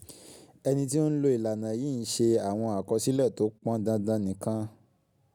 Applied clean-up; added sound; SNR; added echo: none; none; none; none.